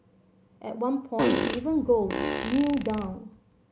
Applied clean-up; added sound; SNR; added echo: none; Fart; 1 dB; none.